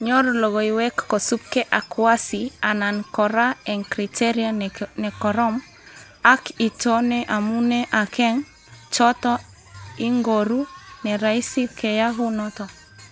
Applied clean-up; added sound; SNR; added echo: none; none; none; none.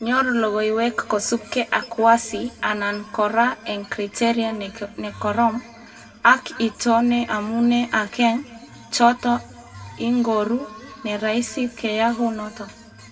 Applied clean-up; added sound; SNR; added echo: none; none; none; reverberation time 1.6 s.